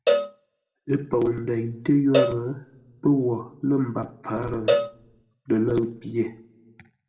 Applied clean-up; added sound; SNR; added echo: none; Cowbell; 3 dB; reverberation time 0.5 s.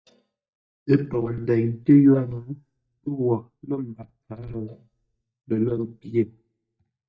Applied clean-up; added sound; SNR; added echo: neural mask model DeepFilterNet 3.